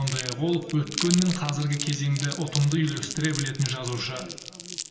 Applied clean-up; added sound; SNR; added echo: none; Crumpling, crinkling; 8 dB; reverberation time 1.2 s.